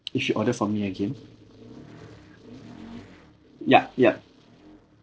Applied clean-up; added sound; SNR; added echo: neural separator model SepFormer DNS4.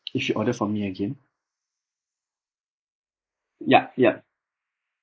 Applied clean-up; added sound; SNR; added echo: neural mask model Resemble Enhance denoiser.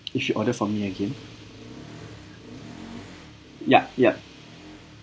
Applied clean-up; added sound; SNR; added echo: none; Accelerating, revving, vroom; 16 dB; none.